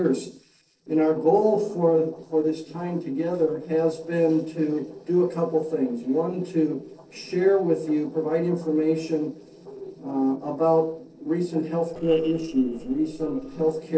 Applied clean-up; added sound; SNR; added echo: neural separator model SepFormer DNS4.